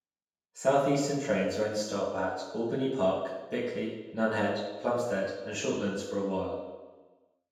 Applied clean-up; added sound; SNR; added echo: none; none; none; reverberation time 1.1 s.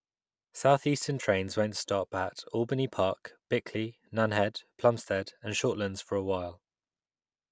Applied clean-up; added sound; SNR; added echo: none; none; none; none.